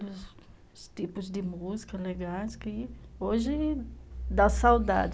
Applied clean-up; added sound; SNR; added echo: none; none; none; none.